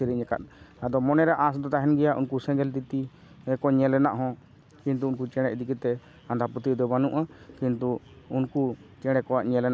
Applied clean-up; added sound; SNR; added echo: none; none; none; none.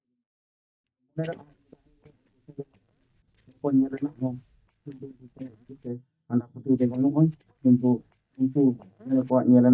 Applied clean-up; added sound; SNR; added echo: neural mask model DeepFilterNet 3.